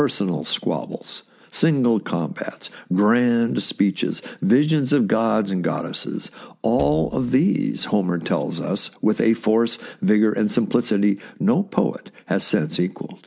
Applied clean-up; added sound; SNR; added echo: none; Wood; 20 dB; none.